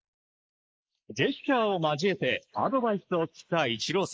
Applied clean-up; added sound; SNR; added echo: neural mask model Resemble Enhance denoiser.